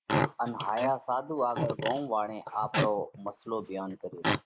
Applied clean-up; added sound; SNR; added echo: neural mask model Resemble Enhance denoiser.